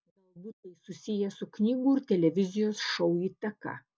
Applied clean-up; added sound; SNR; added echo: none; none; none; none.